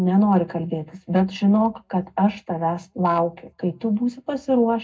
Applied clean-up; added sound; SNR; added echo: none; none; none; reverberation time 0.3 s.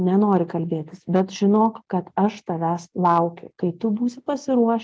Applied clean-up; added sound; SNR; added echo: none; none; none; none.